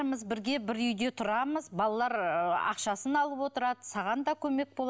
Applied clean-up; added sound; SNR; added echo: none; none; none; none.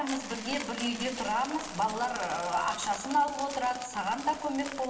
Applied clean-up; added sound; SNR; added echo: none; Coin (dropping); 11 dB; reverberation time 2.6 s.